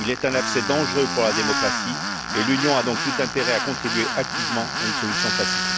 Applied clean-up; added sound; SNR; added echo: none; Tools; 0 dB; none.